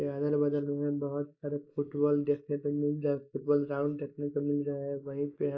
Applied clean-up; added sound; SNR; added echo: neural mask model Resemble Enhance denoiser.